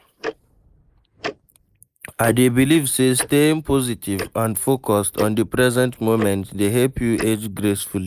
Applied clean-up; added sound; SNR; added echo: neural mask model Resemble Enhance denoiser.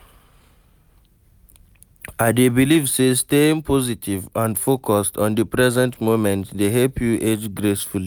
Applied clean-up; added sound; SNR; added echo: none; none; none; none.